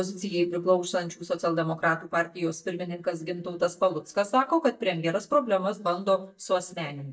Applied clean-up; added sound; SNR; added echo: neural mask model DeepFilterNet 3.